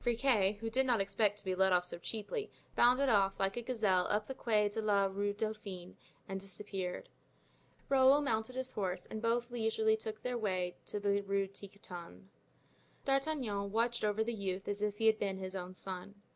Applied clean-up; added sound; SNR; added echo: none; none; none; none.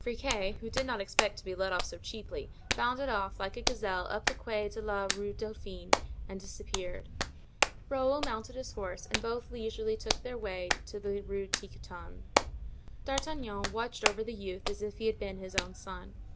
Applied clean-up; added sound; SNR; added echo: none; Hands; 1 dB; none.